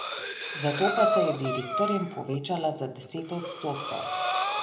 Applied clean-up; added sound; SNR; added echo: none; Breathing; 0 dB; reverberation time 0.9 s.